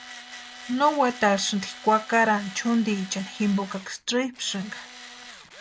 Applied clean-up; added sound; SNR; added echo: none; Tools; 17 dB; none.